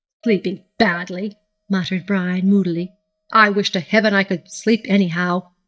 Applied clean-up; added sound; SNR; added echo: neural mask model DeepFilterNet 3.